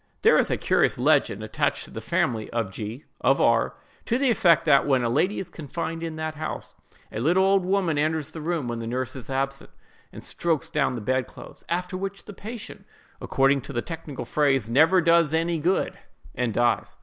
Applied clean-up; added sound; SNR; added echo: none; none; none; none.